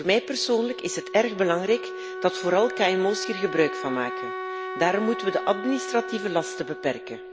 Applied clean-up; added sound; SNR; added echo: none; Wind instrument, woodwind instrument; 8 dB; none.